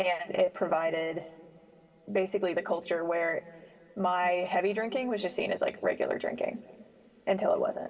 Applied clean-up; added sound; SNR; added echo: none; none; none; reverberation time 3.0 s.